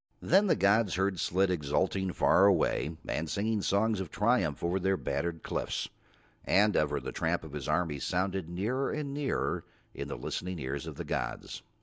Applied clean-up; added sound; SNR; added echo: none; none; none; none.